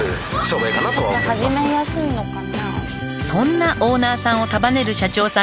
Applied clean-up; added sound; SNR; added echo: none; none; none; none.